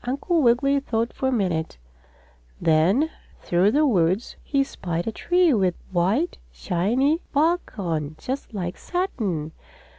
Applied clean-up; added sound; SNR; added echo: none; none; none; none.